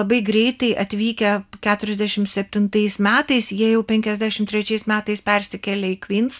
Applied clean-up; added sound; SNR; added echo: none; none; none; none.